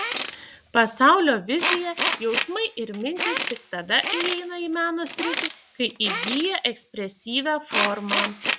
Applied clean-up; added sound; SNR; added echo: none; Tools; 4 dB; none.